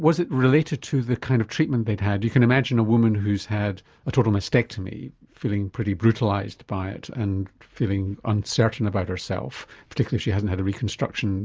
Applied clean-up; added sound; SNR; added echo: none; none; none; none.